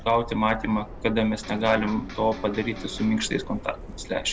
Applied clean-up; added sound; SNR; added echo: none; Subway, metro, underground + Electric guitar; 12 dB; none.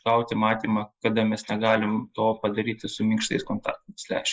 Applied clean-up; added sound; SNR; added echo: neural mask model Resemble Enhance denoiser.